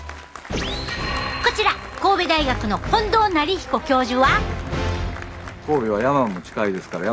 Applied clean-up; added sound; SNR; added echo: none; Applause; 17 dB; none.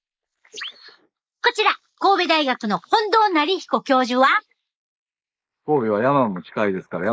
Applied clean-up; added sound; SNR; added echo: neural mask model Resemble Enhance denoiser.